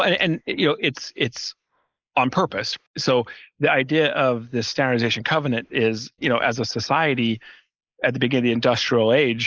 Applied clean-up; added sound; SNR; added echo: neural mask model Resemble Enhance denoiser.